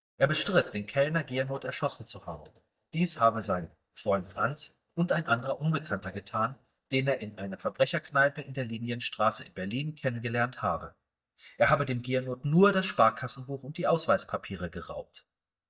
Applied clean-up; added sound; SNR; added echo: neural mask model DeepFilterNet 3.